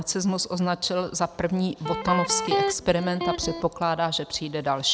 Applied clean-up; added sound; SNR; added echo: none; Electric guitar; 2 dB; none.